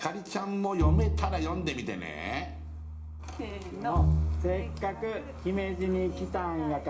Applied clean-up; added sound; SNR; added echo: none; Bowed string instrument; -1 dB; reverberation time 0.4 s.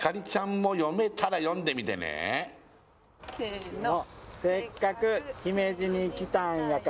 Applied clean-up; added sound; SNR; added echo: none; none; none; none.